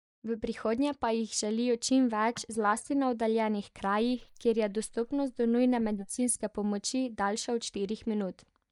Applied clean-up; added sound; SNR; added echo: neural mask model DeepFilterNet 3.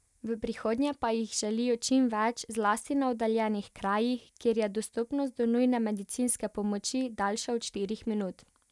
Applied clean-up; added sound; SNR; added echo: none; none; none; none.